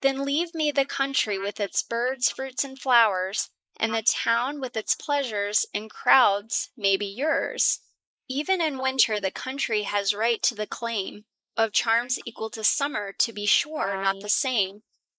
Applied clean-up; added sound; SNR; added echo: neural mask model Resemble Enhance denoiser.